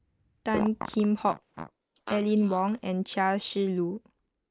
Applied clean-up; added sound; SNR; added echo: neural mask model Resemble Enhance denoiser.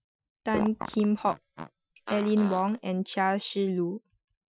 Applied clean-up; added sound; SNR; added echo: classical method Wiener filter.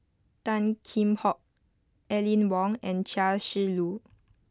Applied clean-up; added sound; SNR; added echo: none; none; none; none.